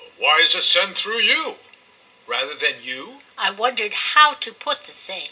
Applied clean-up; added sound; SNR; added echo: none; none; none; reverberation time 0.2 s.